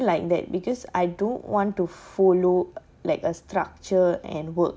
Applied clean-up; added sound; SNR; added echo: none; none; none; none.